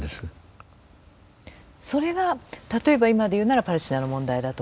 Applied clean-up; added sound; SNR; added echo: none; none; none; none.